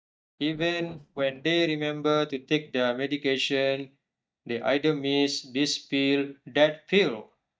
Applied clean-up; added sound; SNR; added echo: neural mask model DeepFilterNet 3.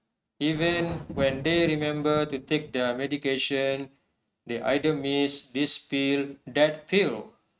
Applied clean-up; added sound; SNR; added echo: neural mask model RNNoise.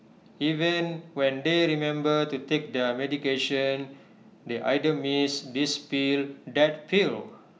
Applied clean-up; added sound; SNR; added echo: none; none; none; none.